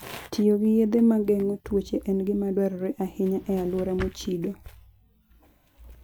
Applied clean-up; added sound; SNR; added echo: none; Drawer open or close; 17 dB; none.